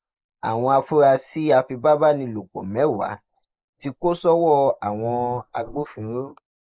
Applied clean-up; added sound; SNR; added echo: neural mask model Resemble Enhance denoiser.